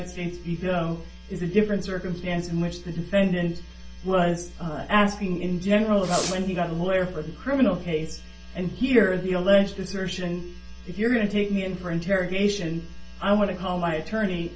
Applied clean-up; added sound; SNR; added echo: none; Fireworks; 12 dB; reverberation time 0.3 s.